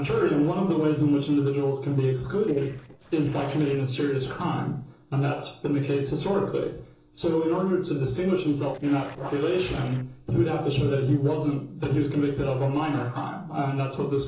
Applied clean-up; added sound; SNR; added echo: neural separator model SepFormer DNS4.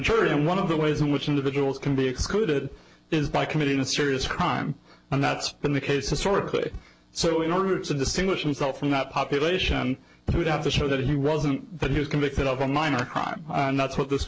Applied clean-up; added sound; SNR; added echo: none; none; none; none.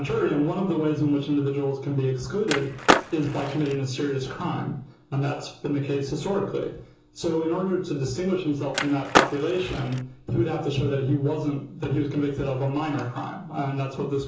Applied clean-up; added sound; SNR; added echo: none; Skateboard; -1 dB; reverberation time 0.6 s.